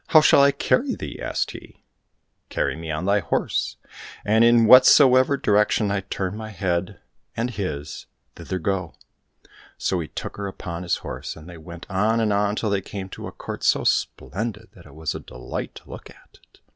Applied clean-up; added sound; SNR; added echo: none; none; none; none.